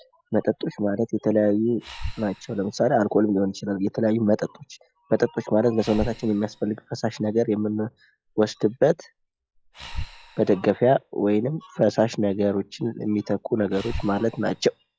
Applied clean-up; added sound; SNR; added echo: classical method log-MMSE.